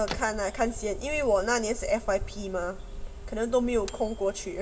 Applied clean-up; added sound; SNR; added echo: none; Microwave oven / Bell; 19 dB; reverberation time 1.1 s.